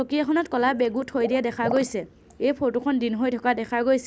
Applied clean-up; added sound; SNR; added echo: none; Water / Liquid; 15 dB; none.